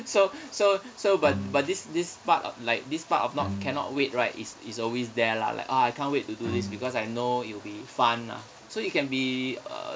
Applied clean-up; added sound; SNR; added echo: none; Bowed string instrument; 13 dB; none.